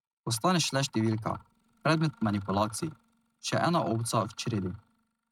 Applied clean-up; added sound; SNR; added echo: neural mask model RNNoise.